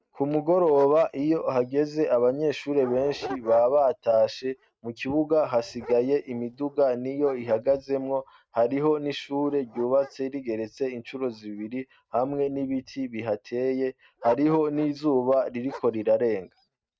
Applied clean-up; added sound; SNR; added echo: neural mask model RNNoise.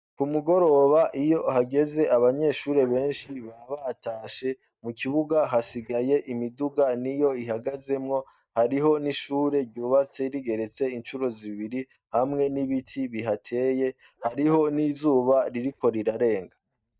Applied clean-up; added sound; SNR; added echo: neural mask model DeepFilterNet 3.